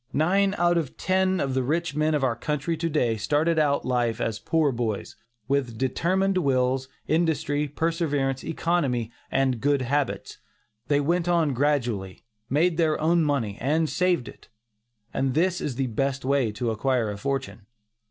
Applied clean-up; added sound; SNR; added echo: none; none; none; none.